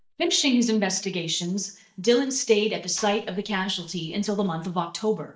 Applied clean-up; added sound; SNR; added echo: neural mask model DeepFilterNet 3.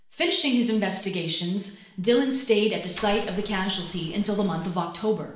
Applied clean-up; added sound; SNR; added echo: none; Mechanisms; 13 dB; reverberation time 0.7 s.